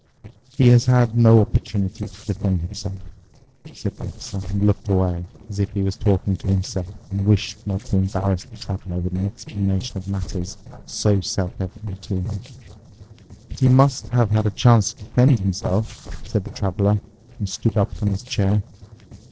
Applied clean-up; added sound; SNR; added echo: neural separator model SepFormer DNS4.